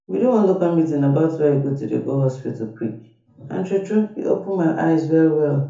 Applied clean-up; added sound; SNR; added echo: none; none; none; reverberation time 0.6 s.